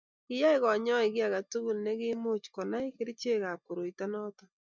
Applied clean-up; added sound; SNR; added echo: neural mask model DeepFilterNet 3.